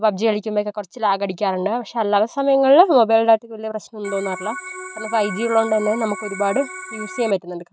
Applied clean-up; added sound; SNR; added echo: none; Organ; 12 dB; none.